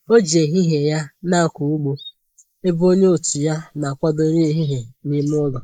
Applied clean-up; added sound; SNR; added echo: neural mask model Resemble Enhance denoiser.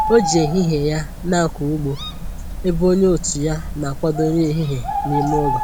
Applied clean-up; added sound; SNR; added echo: none; Bird; 6 dB; none.